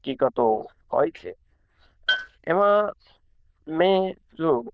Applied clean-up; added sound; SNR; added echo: neural diffusion model UNIVERSE++.